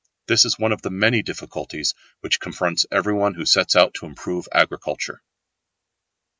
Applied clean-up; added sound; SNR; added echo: none; none; none; none.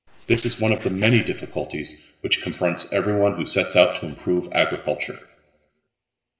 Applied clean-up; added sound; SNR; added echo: neural separator model SepFormer DNS4.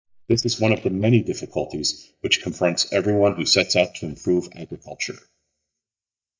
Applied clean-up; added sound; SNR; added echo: neural mask model DeepFilterNet 3.